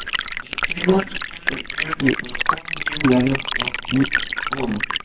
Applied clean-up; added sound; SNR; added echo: neural separator model SepFormer WHAMR!.